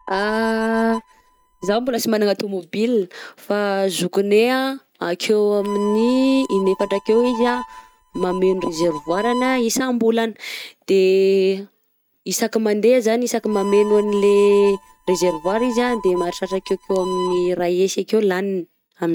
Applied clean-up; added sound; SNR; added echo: neural mask model RNNoise.